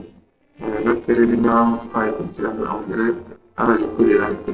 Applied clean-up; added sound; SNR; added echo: neural separator model SepFormer DNS4.